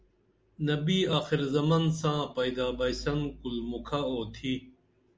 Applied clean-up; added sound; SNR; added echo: none; none; none; none.